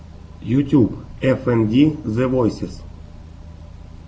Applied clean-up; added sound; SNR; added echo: none; none; none; none.